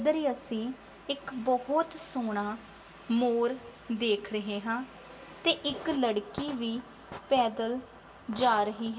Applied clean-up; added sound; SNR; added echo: none; none; none; reverberation time 1.9 s.